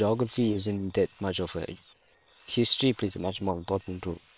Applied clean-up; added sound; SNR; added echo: neural separator model SepFormer WHAM!.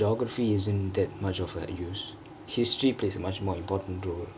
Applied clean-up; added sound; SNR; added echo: none; none; none; none.